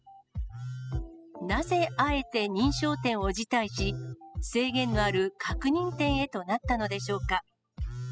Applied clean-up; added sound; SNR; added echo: classical method spectral subtraction.